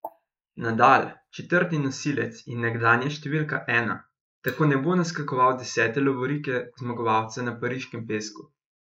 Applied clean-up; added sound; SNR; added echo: neural mask model Resemble Enhance denoiser.